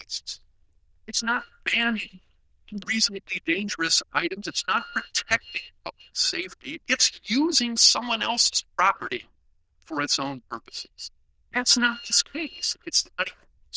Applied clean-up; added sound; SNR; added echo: neural diffusion model UNIVERSE++.